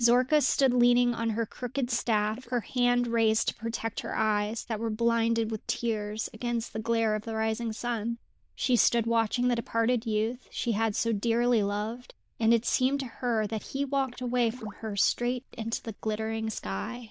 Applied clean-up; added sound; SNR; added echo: neural diffusion model UNIVERSE++.